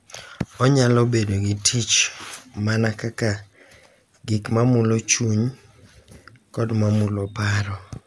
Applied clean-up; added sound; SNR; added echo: none; none; none; none.